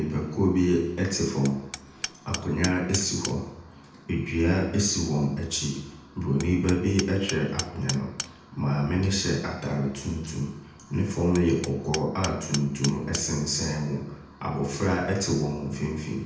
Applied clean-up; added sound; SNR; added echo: none; Hammer; 15 dB; reverberation time 0.8 s.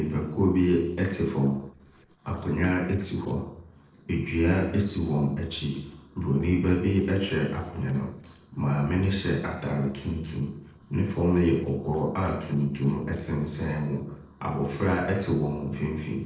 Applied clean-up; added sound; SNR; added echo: neural separator model SepFormer DNS4.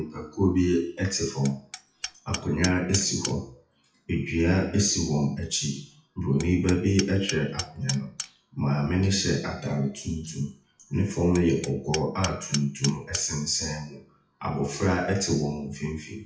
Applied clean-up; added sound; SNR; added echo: classical method WPE with log-MMSE.